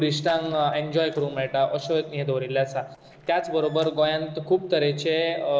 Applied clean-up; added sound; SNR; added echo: neural separator model SepFormer DNS4.